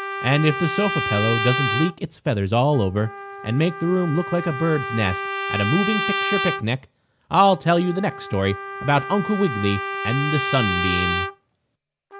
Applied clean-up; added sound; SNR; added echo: none; Trumpet; 5 dB; none.